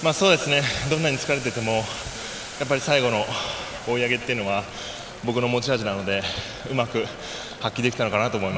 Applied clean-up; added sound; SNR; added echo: none; Boiling; 15 dB; none.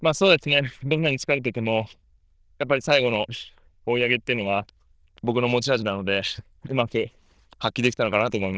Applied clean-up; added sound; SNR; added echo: neural diffusion model UNIVERSE++.